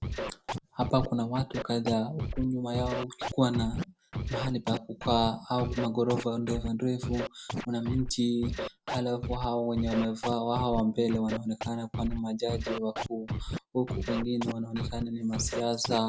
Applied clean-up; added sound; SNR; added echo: none; Scratching (performance technique); 6 dB; none.